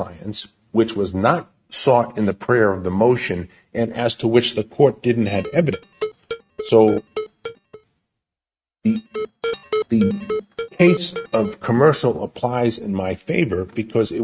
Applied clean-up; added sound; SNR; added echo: neural mask model RNNoise.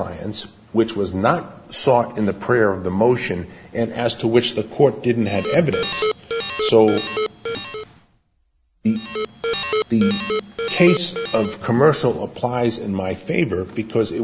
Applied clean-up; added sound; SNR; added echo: none; Alarm; 5 dB; none.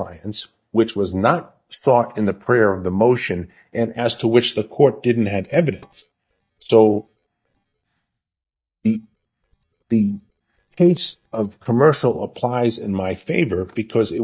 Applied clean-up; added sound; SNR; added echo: neural mask model DeepFilterNet 3.